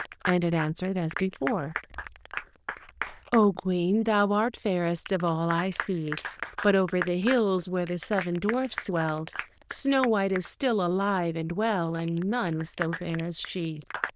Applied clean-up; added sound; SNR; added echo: neural diffusion model UNIVERSE++.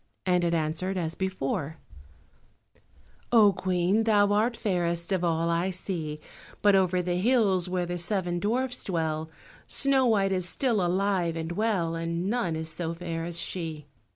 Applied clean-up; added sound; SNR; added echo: none; none; none; none.